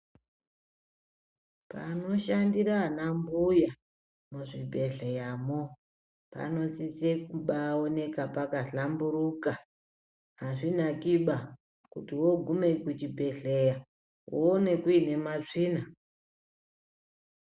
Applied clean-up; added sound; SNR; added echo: none; none; none; none.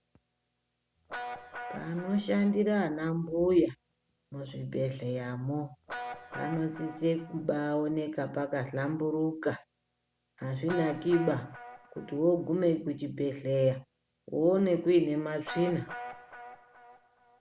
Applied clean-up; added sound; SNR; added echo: none; Guitar; 16 dB; none.